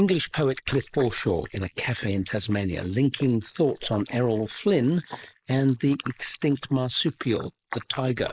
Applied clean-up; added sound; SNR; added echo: neural mask model Resemble Enhance denoiser.